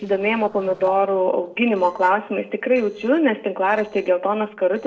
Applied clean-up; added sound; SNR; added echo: neural separator model SepFormer DNS4.